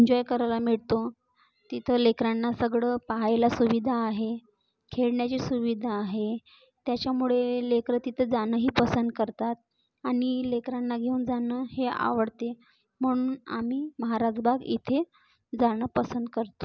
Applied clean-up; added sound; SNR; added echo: none; none; none; none.